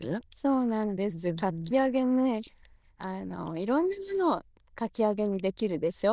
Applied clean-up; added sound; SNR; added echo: neural diffusion model UNIVERSE++.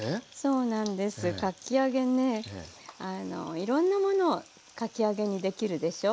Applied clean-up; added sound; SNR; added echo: none; none; none; none.